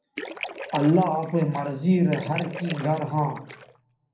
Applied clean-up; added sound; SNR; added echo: none; Splash, splatter; 13 dB; reverberation time 0.6 s.